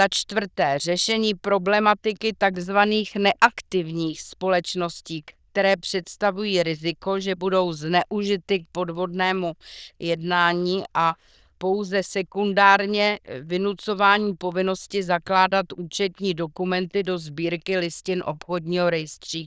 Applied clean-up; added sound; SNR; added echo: neural diffusion model UNIVERSE++.